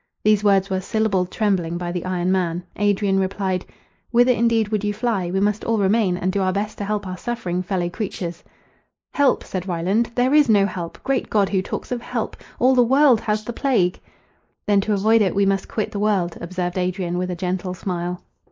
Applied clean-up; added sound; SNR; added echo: neural mask model Resemble Enhance denoiser.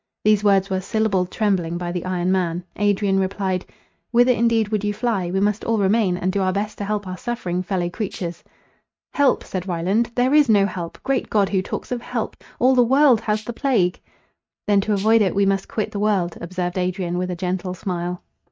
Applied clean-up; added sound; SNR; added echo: neural mask model RNNoise.